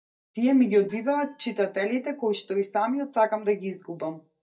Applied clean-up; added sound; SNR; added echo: neural mask model DeepFilterNet 3.